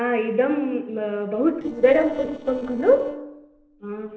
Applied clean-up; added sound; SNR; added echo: neural separator model SepFormer DNS4.